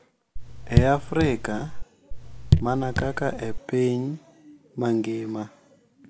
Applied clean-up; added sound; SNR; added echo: none; Raindrop / Drip; -2 dB; none.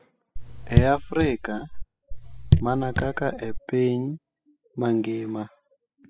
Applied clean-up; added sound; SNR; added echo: classical method spectral subtraction.